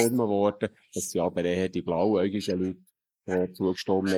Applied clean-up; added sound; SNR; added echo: neural mask model Resemble Enhance denoiser.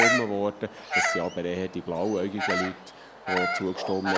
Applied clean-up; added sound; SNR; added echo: none; Bird vocalization, bird call, bird song; 0 dB; none.